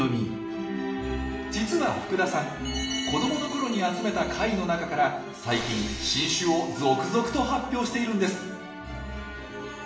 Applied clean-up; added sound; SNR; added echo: none; Wind instrument, woodwind instrument; 18 dB; reverberation time 0.8 s.